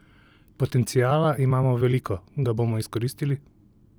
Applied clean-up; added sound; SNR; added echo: none; none; none; none.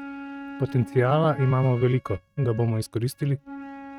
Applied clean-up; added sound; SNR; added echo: neural mask model RNNoise.